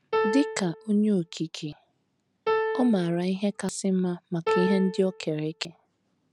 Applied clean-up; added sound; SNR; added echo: none; Piano; 3 dB; none.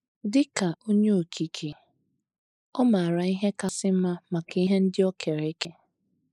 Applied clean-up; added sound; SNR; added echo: neural mask model Resemble Enhance denoiser.